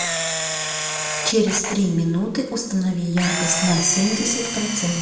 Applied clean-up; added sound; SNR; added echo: none; Camera; 4 dB; reverberation time 1.0 s.